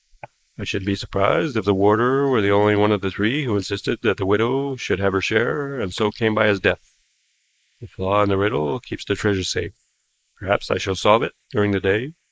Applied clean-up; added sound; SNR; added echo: neural mask model Resemble Enhance denoiser.